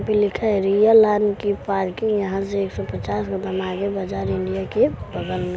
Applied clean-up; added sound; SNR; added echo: none; none; none; none.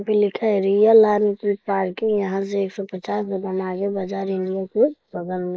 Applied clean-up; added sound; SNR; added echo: neural mask model Resemble Enhance denoiser.